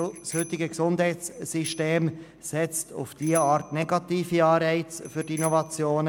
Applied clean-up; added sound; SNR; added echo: none; Bicycle bell; 17 dB; none.